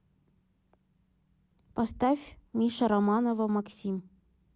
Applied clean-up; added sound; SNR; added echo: none; none; none; none.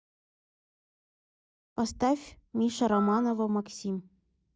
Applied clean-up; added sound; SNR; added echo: neural mask model DeepFilterNet 3.